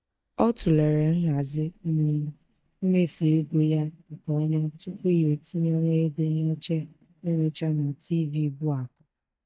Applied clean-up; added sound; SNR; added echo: neural mask model DeepFilterNet 3.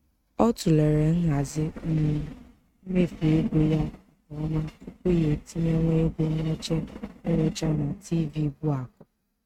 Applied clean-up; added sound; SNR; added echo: neural mask model RNNoise.